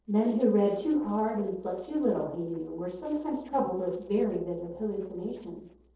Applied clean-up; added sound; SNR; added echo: neural separator model SepFormer DNS4.